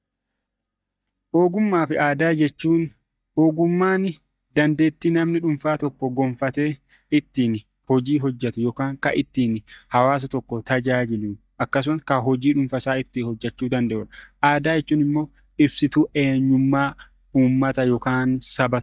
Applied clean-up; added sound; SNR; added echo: neural mask model DeepFilterNet 3.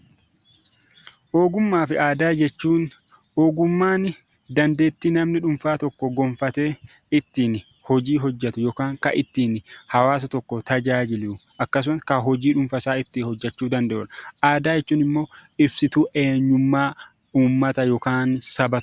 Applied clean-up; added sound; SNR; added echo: none; none; none; none.